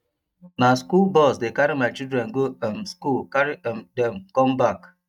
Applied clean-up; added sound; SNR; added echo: neural mask model DeepFilterNet 3.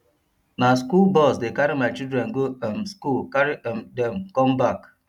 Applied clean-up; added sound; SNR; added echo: none; none; none; none.